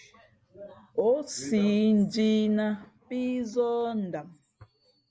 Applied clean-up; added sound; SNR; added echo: none; none; none; none.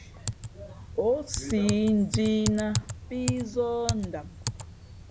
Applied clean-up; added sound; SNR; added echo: none; Typing; 6 dB; none.